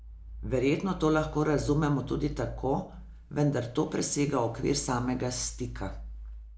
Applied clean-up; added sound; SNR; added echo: none; none; none; none.